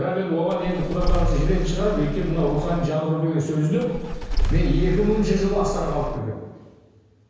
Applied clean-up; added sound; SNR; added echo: none; Engine starting / Car; 1 dB; reverberation time 1.2 s.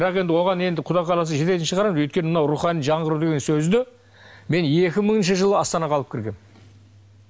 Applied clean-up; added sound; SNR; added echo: none; none; none; none.